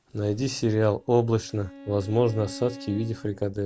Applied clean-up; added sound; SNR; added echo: none; Bowed string instrument; 19 dB; none.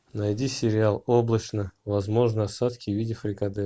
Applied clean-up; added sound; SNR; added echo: none; none; none; none.